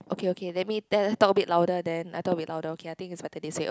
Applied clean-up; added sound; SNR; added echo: none; none; none; none.